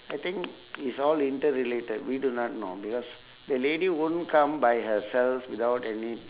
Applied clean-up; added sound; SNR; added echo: none; none; none; none.